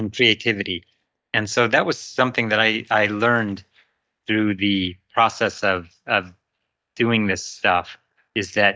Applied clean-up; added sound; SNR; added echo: neural mask model DeepFilterNet 3.